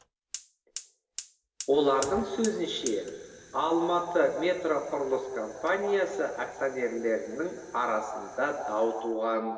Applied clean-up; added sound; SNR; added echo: none; Fire; 17 dB; reverberation time 2.1 s.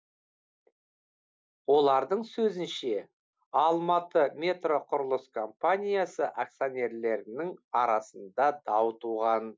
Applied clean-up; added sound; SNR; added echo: none; none; none; none.